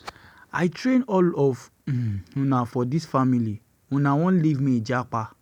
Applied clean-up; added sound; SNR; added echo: none; none; none; none.